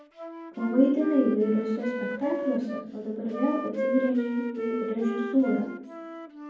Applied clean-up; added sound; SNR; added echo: none; Wind instrument, woodwind instrument; 7 dB; reverberation time 1.2 s.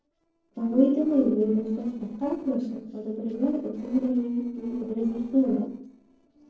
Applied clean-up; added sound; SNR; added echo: neural separator model SepFormer DNS4.